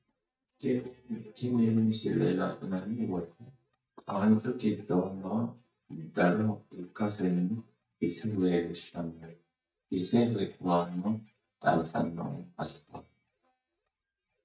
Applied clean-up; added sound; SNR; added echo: neural mask model DeepFilterNet 3.